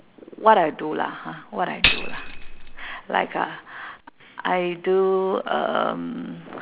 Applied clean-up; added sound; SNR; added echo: none; Tambourine; 0 dB; none.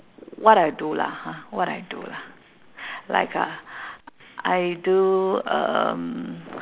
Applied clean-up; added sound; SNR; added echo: none; none; none; none.